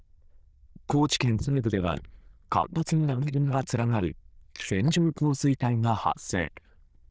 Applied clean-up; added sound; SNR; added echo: neural diffusion model UNIVERSE++.